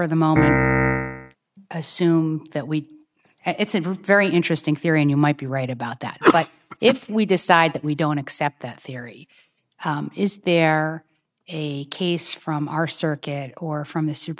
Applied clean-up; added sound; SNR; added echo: neural mask model RNNoise.